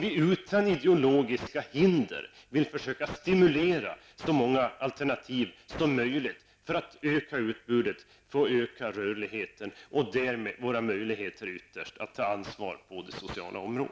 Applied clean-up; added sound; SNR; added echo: none; none; none; none.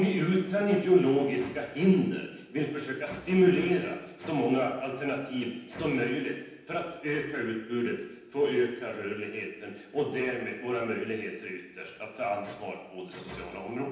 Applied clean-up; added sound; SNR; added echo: none; none; none; reverberation time 0.9 s.